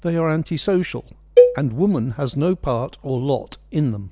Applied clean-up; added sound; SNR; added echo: none; Cowbell; -2 dB; none.